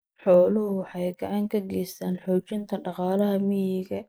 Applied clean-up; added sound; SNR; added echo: neural mask model Resemble Enhance denoiser.